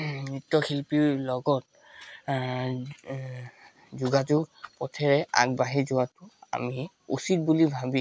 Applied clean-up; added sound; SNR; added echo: none; none; none; none.